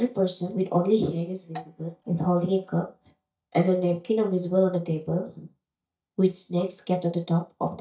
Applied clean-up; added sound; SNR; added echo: neural mask model DeepFilterNet 3.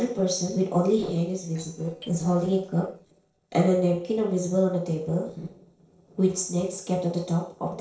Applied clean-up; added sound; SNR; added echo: neural separator model SepFormer DNS4.